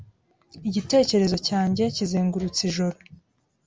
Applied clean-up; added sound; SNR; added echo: none; none; none; none.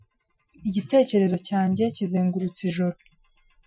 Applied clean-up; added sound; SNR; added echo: classical method Wiener filter.